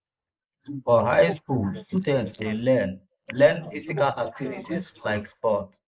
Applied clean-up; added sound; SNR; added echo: neural mask model Resemble Enhance denoiser.